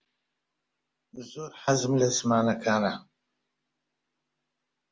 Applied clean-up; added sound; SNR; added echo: none; none; none; none.